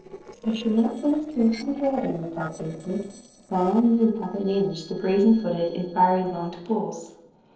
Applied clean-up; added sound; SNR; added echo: neural separator model SepFormer DNS4.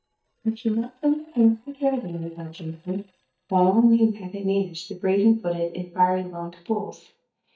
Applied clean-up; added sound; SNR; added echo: neural mask model DeepFilterNet 3.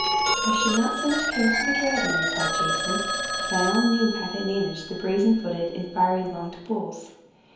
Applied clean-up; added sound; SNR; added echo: none; Telephone; 2 dB; reverberation time 0.9 s.